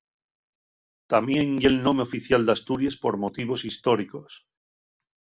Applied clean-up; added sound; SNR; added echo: none; none; none; none.